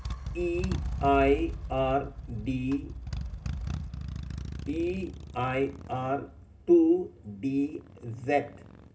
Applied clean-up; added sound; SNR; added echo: none; Motorcycle; 8 dB; reverberation time 0.4 s.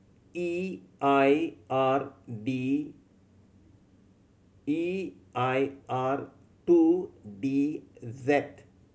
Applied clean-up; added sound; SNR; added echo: none; none; none; none.